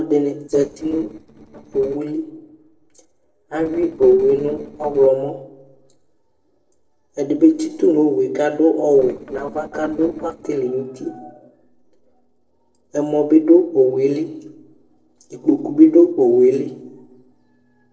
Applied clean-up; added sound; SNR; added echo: neural separator model SepFormer DNS4.